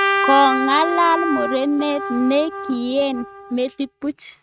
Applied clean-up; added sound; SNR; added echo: neural mask model RNNoise.